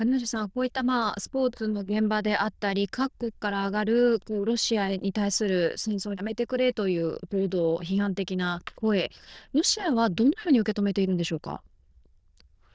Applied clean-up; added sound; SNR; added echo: neural diffusion model UNIVERSE++.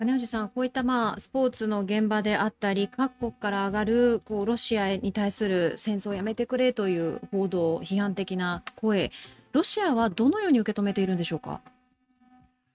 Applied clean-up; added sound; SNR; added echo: neural mask model RNNoise.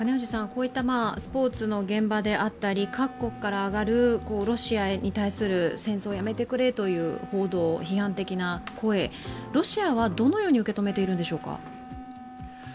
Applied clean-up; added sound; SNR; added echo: none; Wind instrument, woodwind instrument; 19 dB; none.